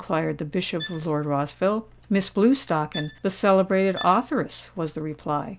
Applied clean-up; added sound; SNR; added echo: none; Bowed string instrument; 17 dB; none.